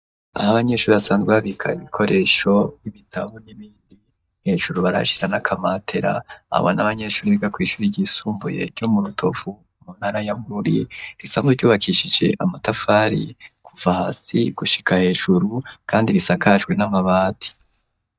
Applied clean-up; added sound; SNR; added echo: neural mask model DeepFilterNet 3.